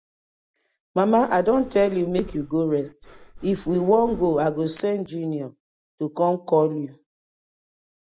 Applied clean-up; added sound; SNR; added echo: none; Breathing; 20 dB; none.